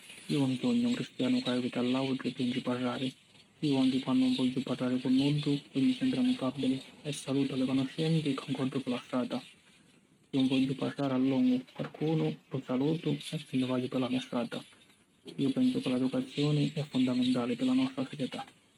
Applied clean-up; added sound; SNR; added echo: neural mask model RNNoise.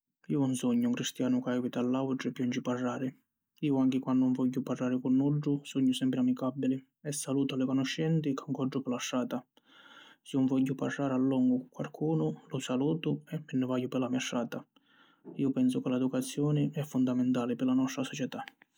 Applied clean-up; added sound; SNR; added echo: none; none; none; none.